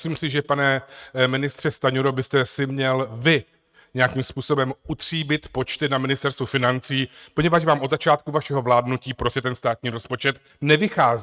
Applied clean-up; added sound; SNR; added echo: neural mask model RNNoise.